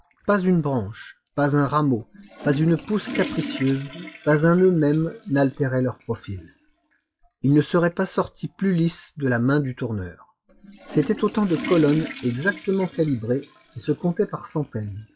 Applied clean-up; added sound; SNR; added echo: classical method log-MMSE.